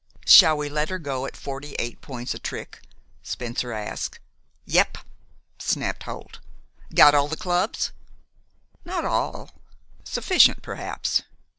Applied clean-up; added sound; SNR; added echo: none; none; none; none.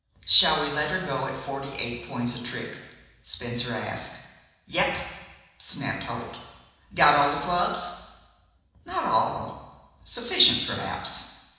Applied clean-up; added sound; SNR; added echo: none; none; none; reverberation time 1.1 s.